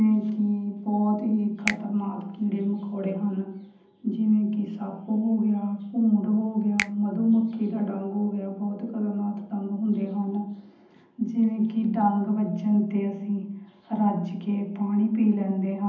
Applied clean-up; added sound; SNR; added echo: none; Finger snapping; 13 dB; reverberation time 0.8 s.